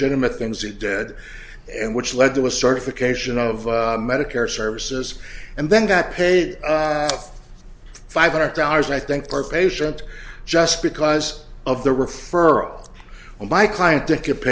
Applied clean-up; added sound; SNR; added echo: none; none; none; none.